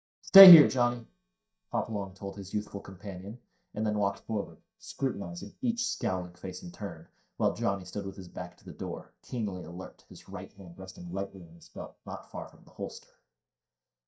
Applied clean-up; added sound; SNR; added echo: neural mask model DeepFilterNet 3.